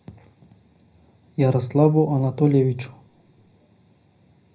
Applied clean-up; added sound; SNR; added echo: none; none; none; reverberation time 0.4 s.